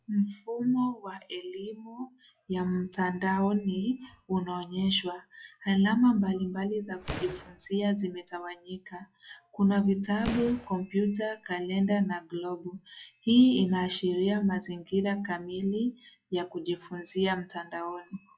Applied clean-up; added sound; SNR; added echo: classical method log-MMSE.